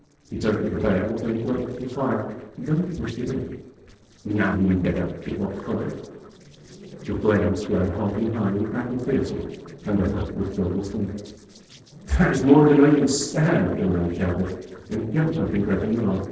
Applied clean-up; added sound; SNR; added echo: neural separator model SepFormer DNS4.